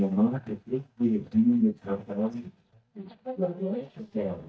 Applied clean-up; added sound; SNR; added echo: neural mask model DeepFilterNet 3.